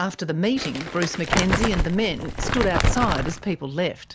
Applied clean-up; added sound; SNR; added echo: none; Crumpling, crinkling; 0 dB; none.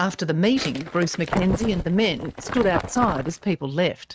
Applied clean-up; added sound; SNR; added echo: neural mask model RNNoise.